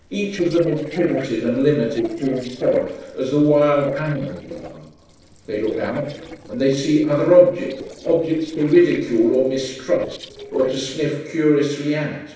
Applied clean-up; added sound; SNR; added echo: neural separator model SepFormer DNS4.